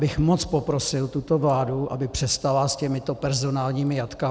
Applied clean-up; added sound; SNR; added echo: none; none; none; none.